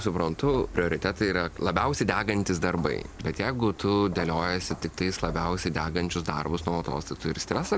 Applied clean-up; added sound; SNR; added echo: none; Walk, footsteps; 14 dB; none.